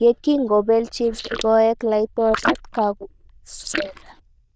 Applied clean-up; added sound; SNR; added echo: neural diffusion model UNIVERSE++.